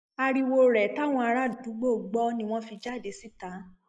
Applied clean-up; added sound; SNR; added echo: neural mask model Resemble Enhance denoiser.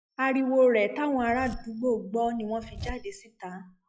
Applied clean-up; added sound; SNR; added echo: classical method log-MMSE.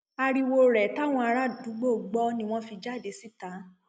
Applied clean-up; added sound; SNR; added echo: none; none; none; none.